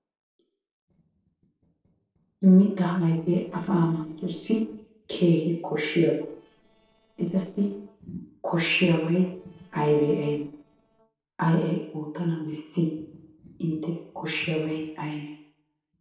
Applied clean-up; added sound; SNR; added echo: neural separator model SepFormer DNS4.